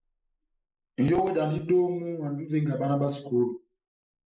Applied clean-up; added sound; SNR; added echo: neural mask model Resemble Enhance denoiser.